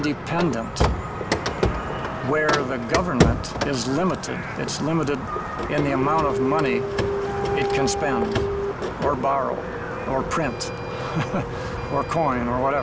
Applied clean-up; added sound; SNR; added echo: none; Printer; 2 dB; none.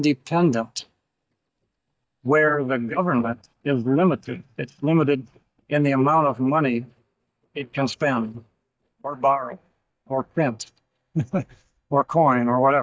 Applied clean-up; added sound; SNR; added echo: neural mask model DeepFilterNet 3.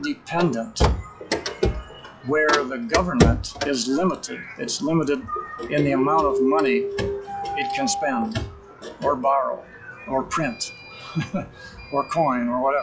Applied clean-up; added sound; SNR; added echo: classical method log-MMSE.